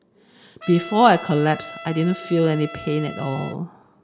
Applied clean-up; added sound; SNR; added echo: none; Trumpet; 15 dB; none.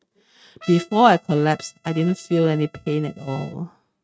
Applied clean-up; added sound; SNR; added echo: neural mask model RNNoise.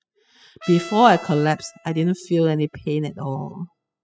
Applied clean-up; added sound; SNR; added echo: classical method spectral subtraction.